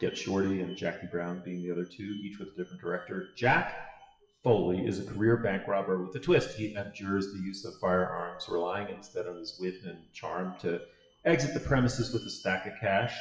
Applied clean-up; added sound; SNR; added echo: classical method WPE with log-MMSE.